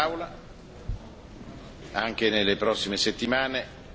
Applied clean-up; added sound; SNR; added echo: none; Bass drum; 15 dB; none.